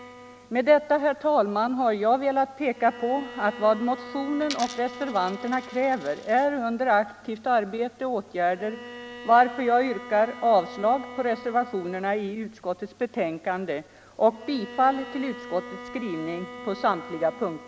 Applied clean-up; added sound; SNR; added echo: none; Bowed string instrument + Coin (dropping); 17 dB; none.